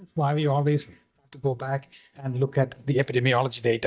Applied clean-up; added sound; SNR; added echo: neural mask model DeepFilterNet 3.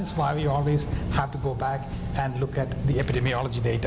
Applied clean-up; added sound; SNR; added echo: none; none; none; none.